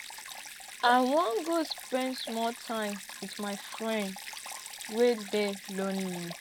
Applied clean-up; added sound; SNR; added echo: none; Stream; 12 dB; none.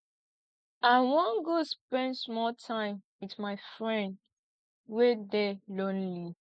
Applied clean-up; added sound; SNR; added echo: none; none; none; none.